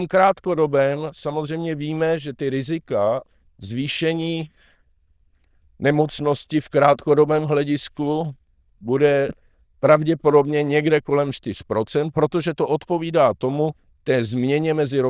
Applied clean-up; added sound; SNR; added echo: neural diffusion model UNIVERSE++.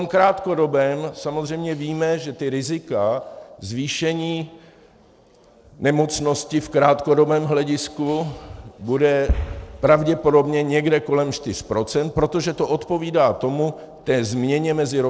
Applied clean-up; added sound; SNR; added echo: neural separator model SepFormer DNS4.